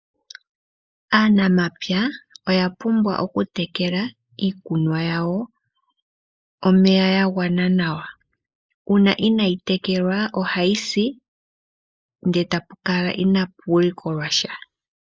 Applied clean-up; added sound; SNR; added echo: neural mask model Resemble Enhance denoiser.